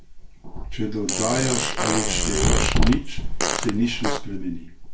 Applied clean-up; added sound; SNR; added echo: none; Fart; 4 dB; reverberation time 0.2 s.